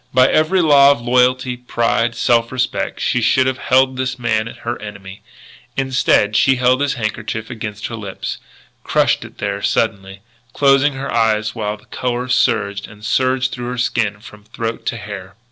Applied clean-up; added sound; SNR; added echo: none; none; none; none.